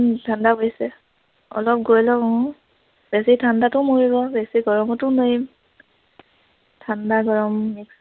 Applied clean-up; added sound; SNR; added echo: none; none; none; none.